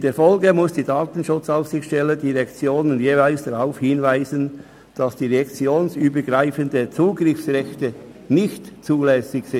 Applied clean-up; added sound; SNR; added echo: none; none; none; none.